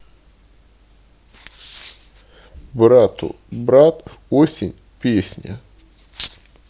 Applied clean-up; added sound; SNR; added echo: none; none; none; none.